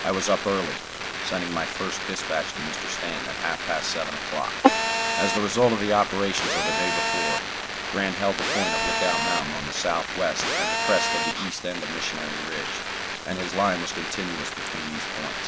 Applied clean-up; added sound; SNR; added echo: none; Telephone; -1 dB; none.